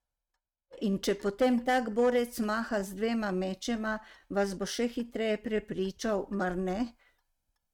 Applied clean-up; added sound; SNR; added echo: neural mask model RNNoise.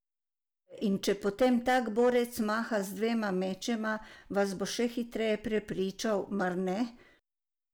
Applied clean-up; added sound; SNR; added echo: none; none; none; none.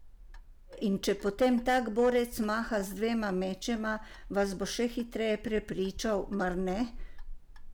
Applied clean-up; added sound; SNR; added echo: none; Clock; 14 dB; none.